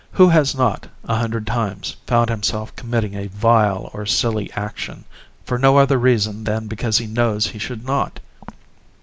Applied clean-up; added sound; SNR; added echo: none; none; none; none.